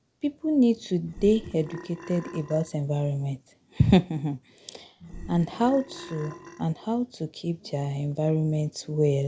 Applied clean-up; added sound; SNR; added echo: none; Burping, eructation; 15 dB; none.